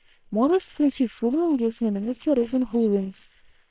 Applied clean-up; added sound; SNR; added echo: neural separator model SepFormer WHAM!.